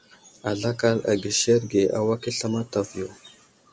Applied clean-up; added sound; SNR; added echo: none; none; none; none.